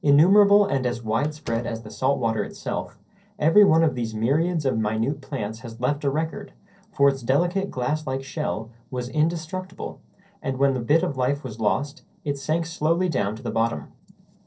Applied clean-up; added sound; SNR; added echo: neural separator model SepFormer DNS4.